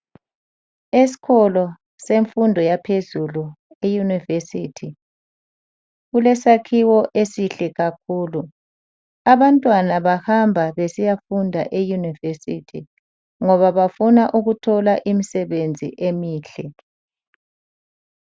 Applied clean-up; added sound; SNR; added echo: none; none; none; none.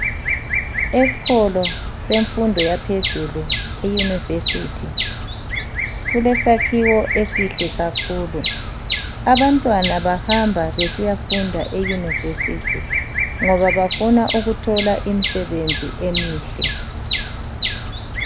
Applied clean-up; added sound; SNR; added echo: none; Bird vocalization, bird call, bird song; 2 dB; none.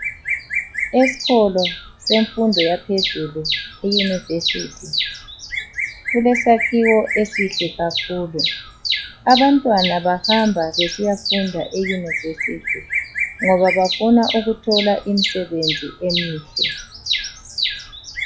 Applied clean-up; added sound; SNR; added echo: classical method log-MMSE.